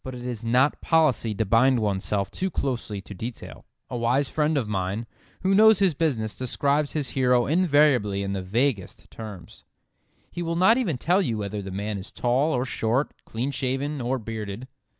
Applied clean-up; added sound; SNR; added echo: none; none; none; none.